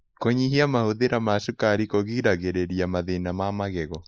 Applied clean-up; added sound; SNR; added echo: neural mask model Resemble Enhance denoiser.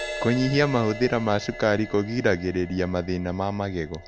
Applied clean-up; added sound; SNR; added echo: none; Crash cymbal; 13 dB; none.